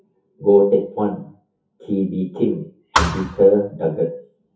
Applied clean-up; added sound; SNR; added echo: classical method WPE with log-MMSE.